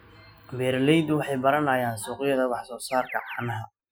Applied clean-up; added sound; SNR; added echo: classical method Wiener filter.